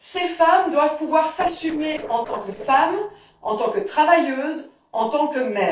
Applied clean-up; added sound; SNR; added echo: neural separator model SepFormer DNS4.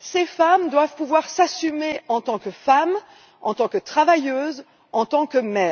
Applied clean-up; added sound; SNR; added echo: none; none; none; none.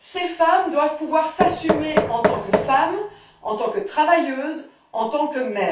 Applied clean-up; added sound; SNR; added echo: none; Knock; 3 dB; reverberation time 0.3 s.